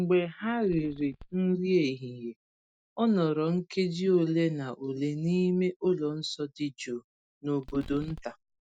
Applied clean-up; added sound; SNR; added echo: neural mask model DeepFilterNet 3.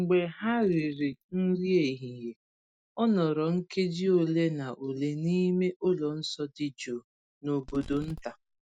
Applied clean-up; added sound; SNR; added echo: neural mask model Resemble Enhance denoiser.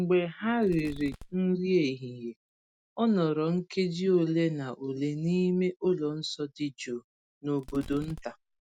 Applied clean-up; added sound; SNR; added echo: none; Fireworks; 17 dB; none.